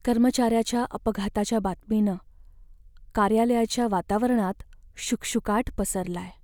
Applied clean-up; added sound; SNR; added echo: none; none; none; none.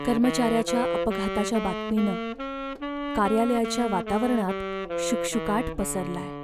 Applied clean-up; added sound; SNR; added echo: none; Wind instrument, woodwind instrument; 4 dB; none.